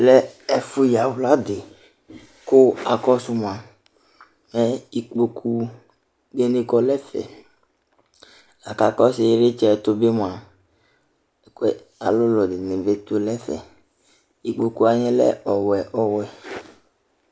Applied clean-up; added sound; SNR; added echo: none; none; none; none.